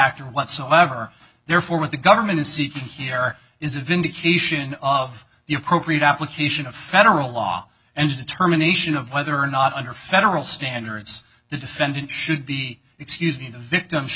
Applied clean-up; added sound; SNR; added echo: none; none; none; none.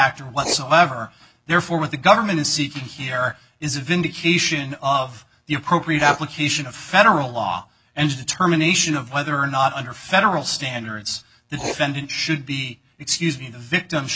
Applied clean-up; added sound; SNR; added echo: none; Writing; 19 dB; none.